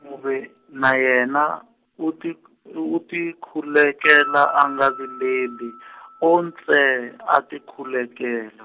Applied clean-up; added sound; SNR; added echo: none; Piano; 15 dB; none.